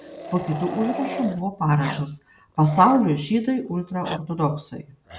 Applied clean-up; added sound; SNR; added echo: none; Growling; 13 dB; none.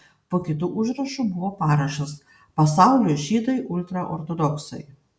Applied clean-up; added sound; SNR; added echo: none; none; none; none.